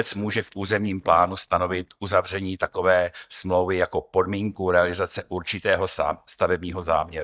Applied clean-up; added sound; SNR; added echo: neural mask model DeepFilterNet 3.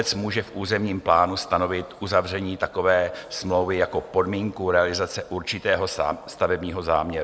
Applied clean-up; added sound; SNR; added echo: none; none; none; none.